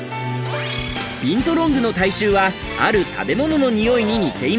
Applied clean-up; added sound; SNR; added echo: none; none; none; none.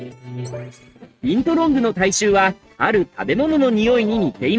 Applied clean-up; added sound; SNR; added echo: neural mask model RNNoise.